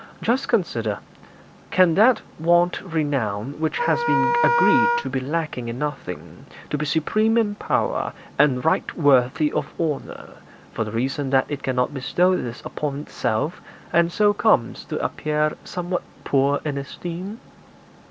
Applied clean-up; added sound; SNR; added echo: none; Wind instrument, woodwind instrument; -1 dB; none.